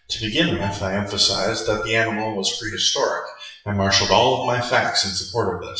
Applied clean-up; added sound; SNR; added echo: classical method WPE with log-MMSE.